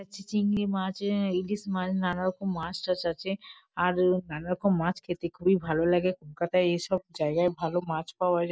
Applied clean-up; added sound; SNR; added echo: none; none; none; none.